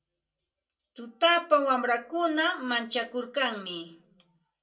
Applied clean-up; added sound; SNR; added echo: none; none; none; reverberation time 0.2 s.